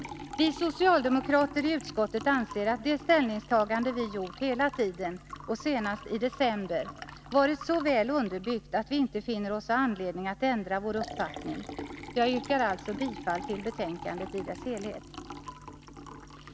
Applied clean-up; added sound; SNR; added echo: none; Liquid; 15 dB; none.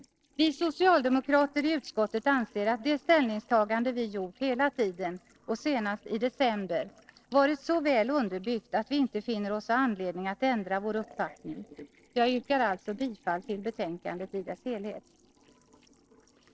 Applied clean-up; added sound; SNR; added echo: neural separator model SepFormer DNS4.